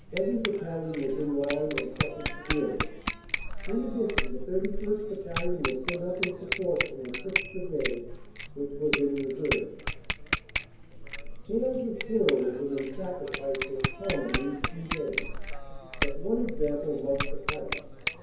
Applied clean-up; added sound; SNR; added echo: none; Bicycle bell; 2 dB; reverberation time 0.9 s.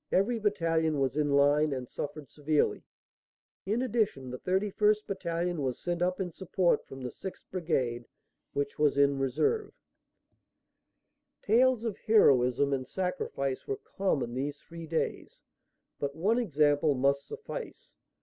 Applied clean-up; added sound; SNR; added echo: none; none; none; none.